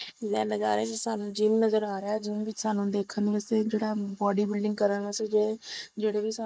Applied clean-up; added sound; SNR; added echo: neural mask model Resemble Enhance denoiser.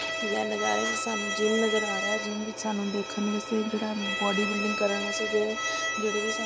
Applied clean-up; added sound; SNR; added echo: none; Bowed string instrument; 2 dB; none.